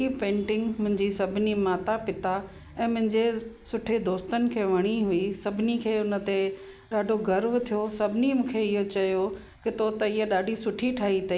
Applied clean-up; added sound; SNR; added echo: none; none; none; none.